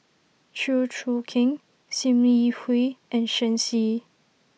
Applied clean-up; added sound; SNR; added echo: none; none; none; none.